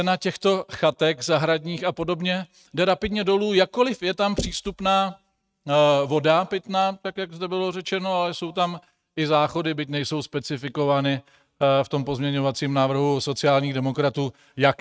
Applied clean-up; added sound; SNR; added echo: neural mask model RNNoise.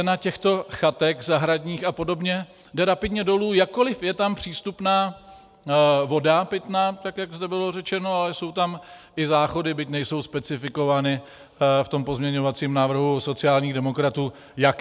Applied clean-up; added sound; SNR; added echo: none; none; none; none.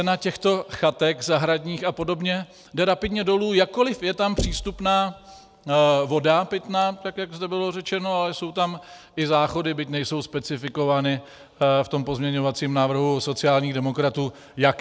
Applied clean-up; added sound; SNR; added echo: none; Knock; 11 dB; none.